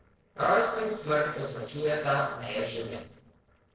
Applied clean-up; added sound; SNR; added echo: neural separator model SepFormer DNS4.